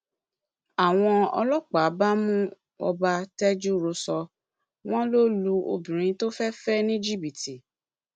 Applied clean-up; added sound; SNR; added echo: none; none; none; none.